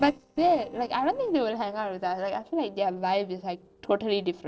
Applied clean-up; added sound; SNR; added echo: neural separator model SepFormer DNS4.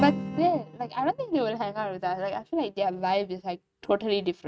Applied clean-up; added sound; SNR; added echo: neural mask model RNNoise.